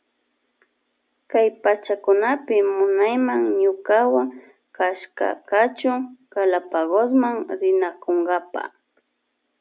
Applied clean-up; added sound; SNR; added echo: none; none; none; none.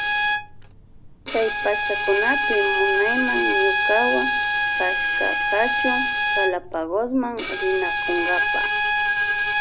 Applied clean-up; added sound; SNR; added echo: none; Bowed string instrument; -3 dB; none.